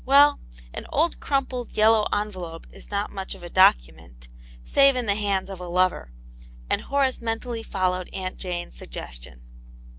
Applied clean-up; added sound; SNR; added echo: none; none; none; none.